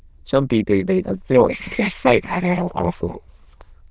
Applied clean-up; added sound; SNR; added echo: neural diffusion model UNIVERSE++.